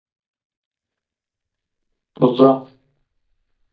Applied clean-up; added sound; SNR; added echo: neural mask model DeepFilterNet 3.